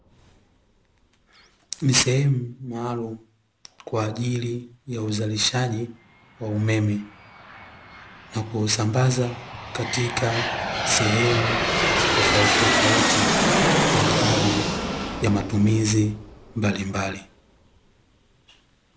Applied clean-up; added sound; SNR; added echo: none; Aircraft; 1 dB; none.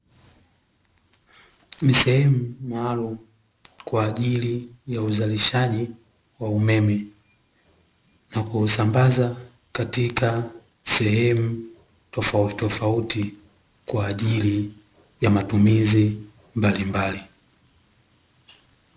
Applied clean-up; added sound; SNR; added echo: none; none; none; none.